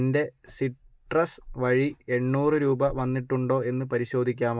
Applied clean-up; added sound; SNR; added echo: none; none; none; none.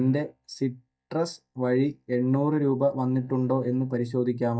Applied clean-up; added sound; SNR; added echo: neural mask model DeepFilterNet 3.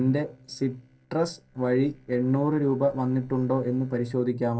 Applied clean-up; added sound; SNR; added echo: neural separator model SepFormer DNS4.